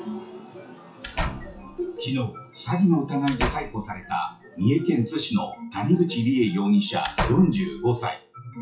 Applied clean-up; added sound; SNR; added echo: classical method WPE with log-MMSE.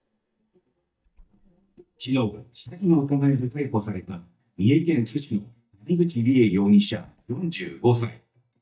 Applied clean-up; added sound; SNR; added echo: neural mask model DeepFilterNet 3.